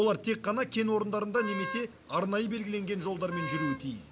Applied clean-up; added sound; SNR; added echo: none; Wind instrument, woodwind instrument; 8 dB; none.